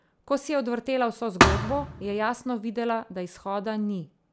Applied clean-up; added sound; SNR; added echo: none; Thump, thud; -4 dB; none.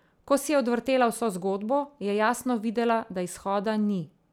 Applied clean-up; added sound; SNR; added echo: none; none; none; none.